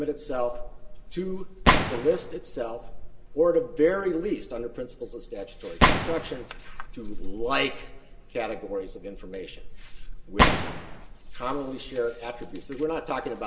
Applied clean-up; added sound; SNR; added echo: none; Gunshot, gunfire; -2 dB; reverberation time 0.6 s.